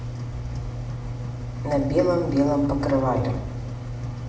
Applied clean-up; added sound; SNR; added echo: none; Engine; 7 dB; reverberation time 0.8 s.